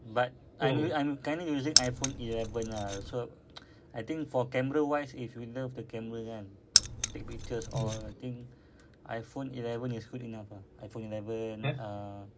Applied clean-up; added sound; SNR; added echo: none; Keys jangling; -4 dB; none.